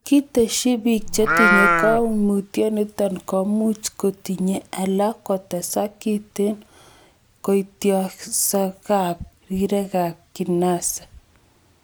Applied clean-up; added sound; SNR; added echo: none; Livestock, farm animals, working animals; -3 dB; none.